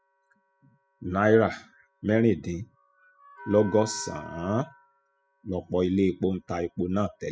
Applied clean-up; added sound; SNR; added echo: classical method spectral subtraction.